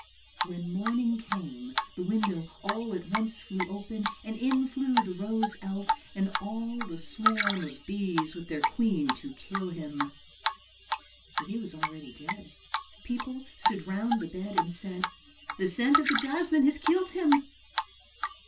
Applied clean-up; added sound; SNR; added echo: none; Drip; 3 dB; reverberation time 0.2 s.